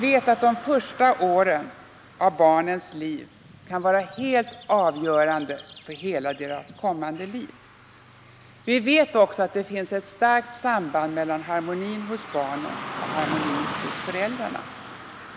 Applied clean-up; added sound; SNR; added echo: none; Car passing by / Traffic noise, roadway noise; 14 dB; none.